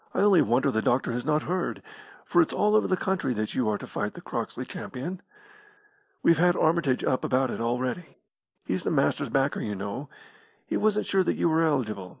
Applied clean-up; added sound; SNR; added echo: none; none; none; none.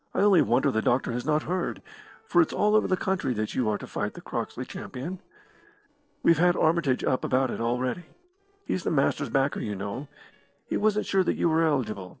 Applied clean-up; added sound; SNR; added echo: neural separator model SepFormer DNS4.